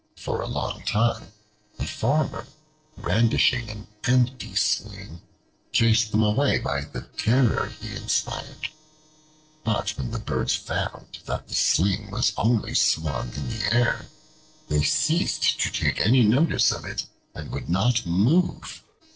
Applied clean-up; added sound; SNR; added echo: neural separator model SepFormer DNS4.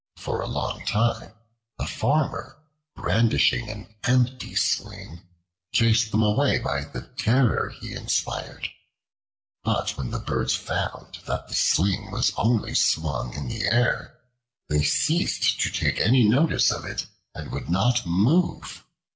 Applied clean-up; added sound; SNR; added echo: none; none; none; none.